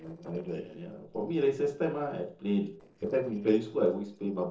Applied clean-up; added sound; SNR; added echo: neural separator model SepFormer DNS4.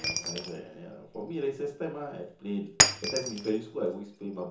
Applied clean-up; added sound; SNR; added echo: none; Shatter; -2 dB; reverberation time 0.6 s.